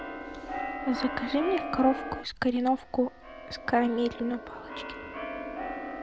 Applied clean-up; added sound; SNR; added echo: none; Keyboard (musical); 7 dB; none.